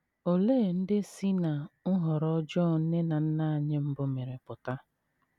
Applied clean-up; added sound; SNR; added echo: none; none; none; none.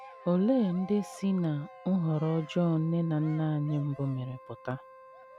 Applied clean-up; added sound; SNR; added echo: none; Cheering + Wind instrument, woodwind instrument; 19 dB; none.